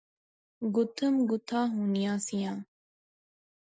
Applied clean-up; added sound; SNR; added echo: none; none; none; none.